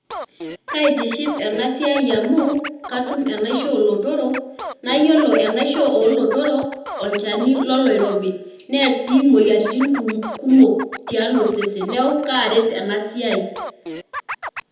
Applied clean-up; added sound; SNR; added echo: none; Scratching (performance technique); 13 dB; reverberation time 0.8 s.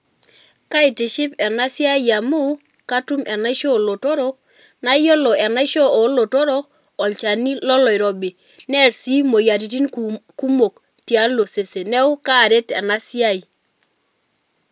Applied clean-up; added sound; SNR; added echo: none; none; none; none.